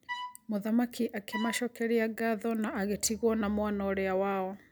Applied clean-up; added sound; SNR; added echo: none; Bowed string instrument; 12 dB; none.